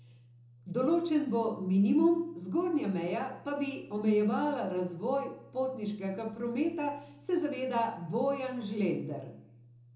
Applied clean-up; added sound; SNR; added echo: none; none; none; reverberation time 1.0 s.